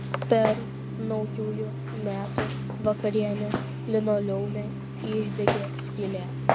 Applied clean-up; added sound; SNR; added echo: none; Walk, footsteps + Organ; 1 dB; none.